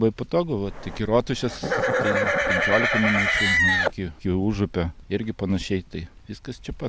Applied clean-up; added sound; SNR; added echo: none; Livestock, farm animals, working animals; -3 dB; none.